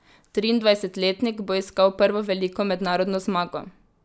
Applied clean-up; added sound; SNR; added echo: none; none; none; none.